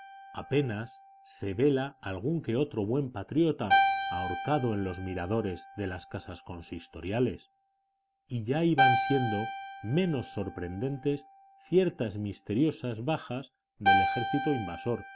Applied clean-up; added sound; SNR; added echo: none; Keyboard (musical); 3 dB; none.